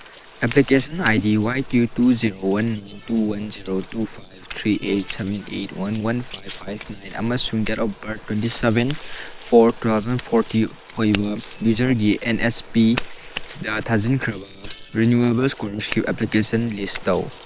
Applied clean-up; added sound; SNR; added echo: neural separator model SepFormer WHAM!.